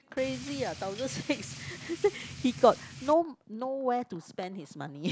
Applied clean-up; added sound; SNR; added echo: none; Drip / Rain; 13 dB; none.